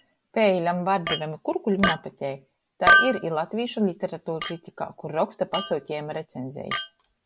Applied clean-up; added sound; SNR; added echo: none; Chink, clink; 2 dB; none.